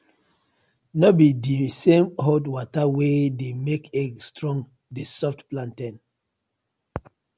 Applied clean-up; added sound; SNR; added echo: none; none; none; none.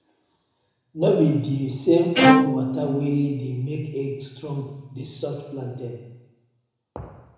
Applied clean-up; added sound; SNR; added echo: none; Bowed string instrument; -2 dB; reverberation time 1.0 s.